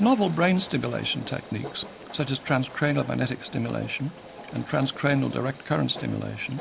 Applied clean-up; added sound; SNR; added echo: none; Train; 15 dB; none.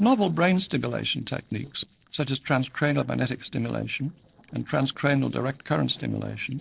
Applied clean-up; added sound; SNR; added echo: neural separator model SepFormer DNS4.